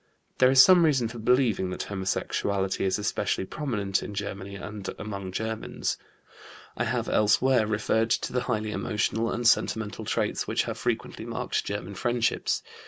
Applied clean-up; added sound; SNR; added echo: none; none; none; none.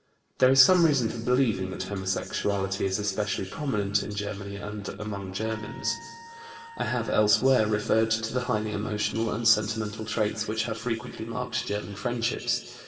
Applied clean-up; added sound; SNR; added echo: none; Wind instrument, woodwind instrument; 18 dB; reverberation time 2.4 s.